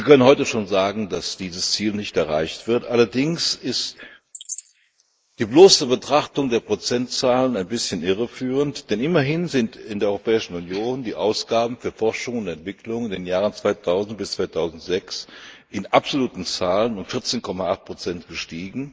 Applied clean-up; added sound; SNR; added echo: neural mask model Resemble Enhance denoiser.